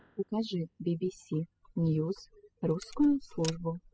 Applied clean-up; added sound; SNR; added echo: classical method spectral subtraction.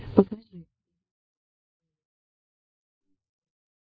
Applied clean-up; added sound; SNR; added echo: neural mask model DeepFilterNet 3.